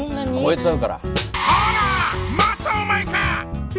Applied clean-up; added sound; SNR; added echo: none; Snare drum; 11 dB; none.